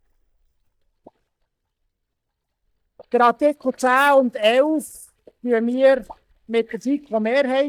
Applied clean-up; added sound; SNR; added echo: neural mask model DeepFilterNet 3.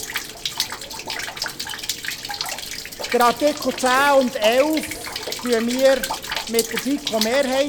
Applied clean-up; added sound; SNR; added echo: none; Rain; 7 dB; none.